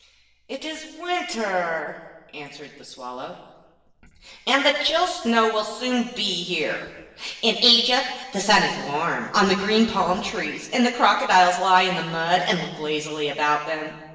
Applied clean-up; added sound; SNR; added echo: none; none; none; reverberation time 1.2 s.